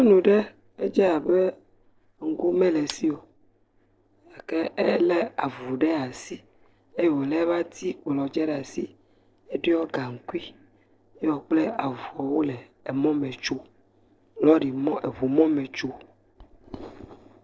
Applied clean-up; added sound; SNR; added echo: neural separator model SepFormer DNS4.